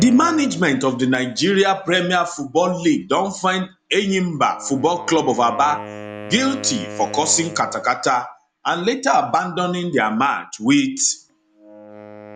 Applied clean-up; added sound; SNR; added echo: none; Wind instrument, woodwind instrument; 19 dB; none.